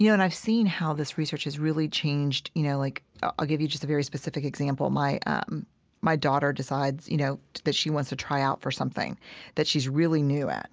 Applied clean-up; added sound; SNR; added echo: none; none; none; none.